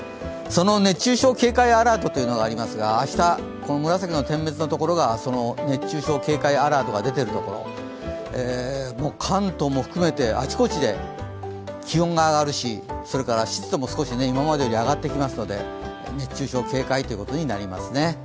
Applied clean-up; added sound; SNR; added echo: none; none; none; none.